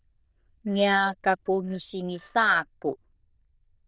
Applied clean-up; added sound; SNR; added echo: neural diffusion model UNIVERSE++.